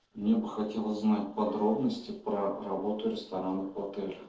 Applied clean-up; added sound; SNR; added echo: neural separator model SepFormer DNS4.